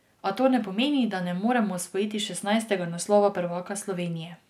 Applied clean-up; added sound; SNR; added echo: none; none; none; none.